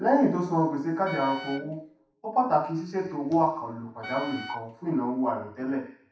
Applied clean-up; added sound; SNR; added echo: none; Wind instrument, woodwind instrument; 14 dB; reverberation time 0.7 s.